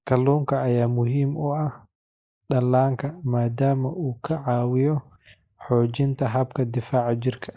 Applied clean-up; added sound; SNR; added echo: neural mask model Resemble Enhance denoiser.